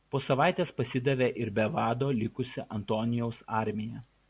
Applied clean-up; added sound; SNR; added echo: none; none; none; none.